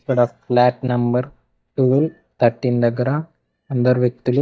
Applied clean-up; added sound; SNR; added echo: neural mask model DeepFilterNet 3.